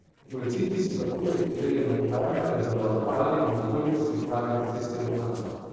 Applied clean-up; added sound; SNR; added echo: neural separator model SepFormer DNS4.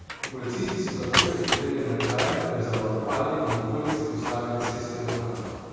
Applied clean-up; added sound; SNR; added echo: none; Printer; 4 dB; reverberation time 2.2 s.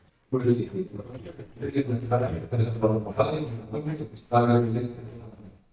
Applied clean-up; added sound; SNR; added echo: neural mask model DeepFilterNet 3.